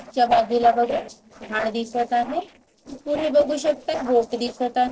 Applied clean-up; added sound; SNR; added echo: neural separator model SepFormer DNS4.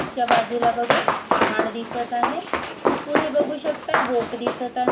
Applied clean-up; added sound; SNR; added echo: none; Run; -1 dB; reverberation time 0.4 s.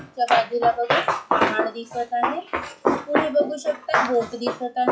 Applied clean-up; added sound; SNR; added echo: classical method WPE with log-MMSE.